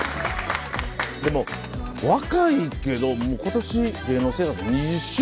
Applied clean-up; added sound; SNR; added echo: none; none; none; none.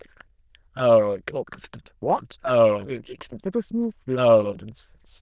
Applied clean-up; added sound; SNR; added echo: neural diffusion model UNIVERSE++.